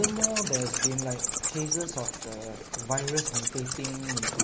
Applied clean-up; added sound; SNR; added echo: none; Wild animals; -3 dB; none.